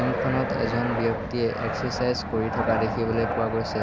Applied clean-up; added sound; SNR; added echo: none; Fixed-wing aircraft, airplane; 2 dB; none.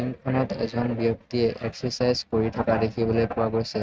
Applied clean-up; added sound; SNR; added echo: neural mask model RNNoise.